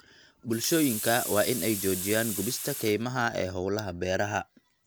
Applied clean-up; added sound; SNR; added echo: none; Sink (filling or washing) / Water tap, faucet; 7 dB; none.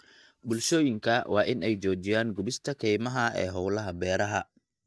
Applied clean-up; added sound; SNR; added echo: neural mask model DeepFilterNet 3.